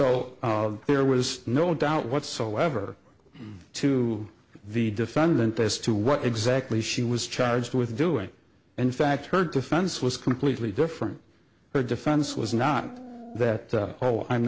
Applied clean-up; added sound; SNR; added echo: none; Dog; 16 dB; none.